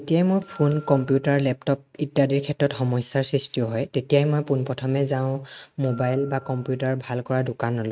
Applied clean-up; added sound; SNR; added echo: neural mask model RNNoise.